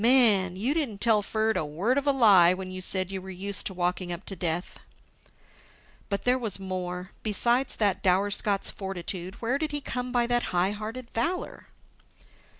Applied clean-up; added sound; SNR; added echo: none; none; none; none.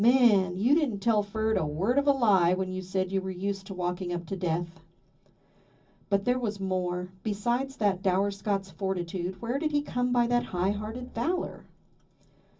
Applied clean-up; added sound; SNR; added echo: none; Drum; 19 dB; reverberation time 0.4 s.